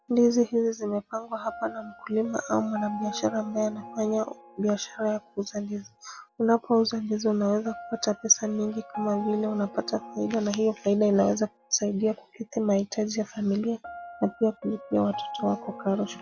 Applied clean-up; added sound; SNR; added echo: none; Piano; 16 dB; none.